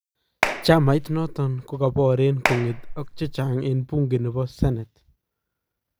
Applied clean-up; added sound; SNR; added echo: none; Clapping; 6 dB; none.